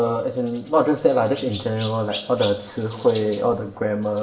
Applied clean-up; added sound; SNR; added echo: none; Chirp, tweet; 11 dB; reverberation time 0.8 s.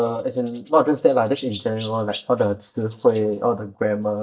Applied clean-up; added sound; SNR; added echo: neural mask model DeepFilterNet 3.